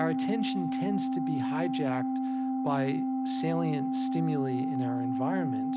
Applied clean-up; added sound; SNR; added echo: none; Organ; -4 dB; none.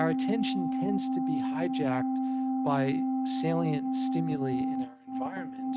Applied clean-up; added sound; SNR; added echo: neural mask model RNNoise.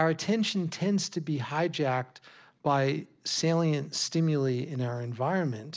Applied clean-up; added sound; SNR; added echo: none; none; none; none.